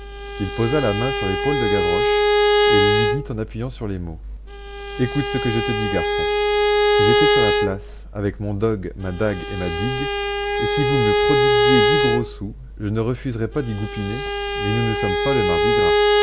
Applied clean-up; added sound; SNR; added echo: none; Bowed string instrument; -4 dB; none.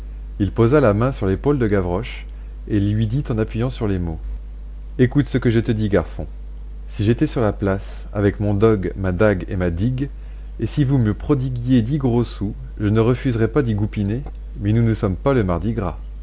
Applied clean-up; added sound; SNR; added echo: none; none; none; none.